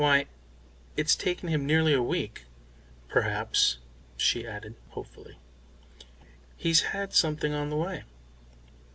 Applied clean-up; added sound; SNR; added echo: none; none; none; none.